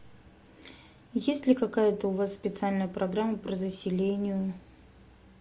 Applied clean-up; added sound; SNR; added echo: none; none; none; none.